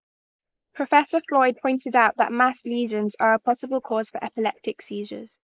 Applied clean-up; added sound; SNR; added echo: neural mask model Resemble Enhance denoiser.